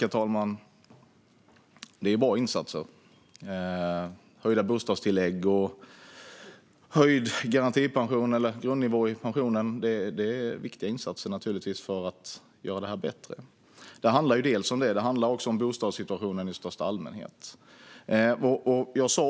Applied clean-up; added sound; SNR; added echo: none; none; none; none.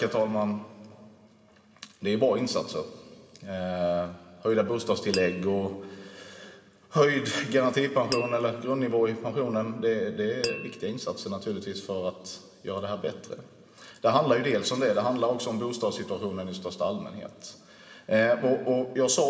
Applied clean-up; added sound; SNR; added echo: none; Glass; 13 dB; reverberation time 2.6 s.